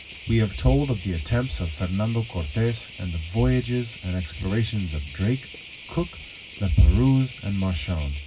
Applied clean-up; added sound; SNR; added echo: none; Cricket; 18 dB; reverberation time 0.4 s.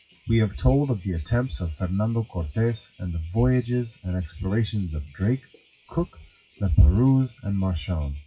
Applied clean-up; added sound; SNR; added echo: classical method WPE with log-MMSE.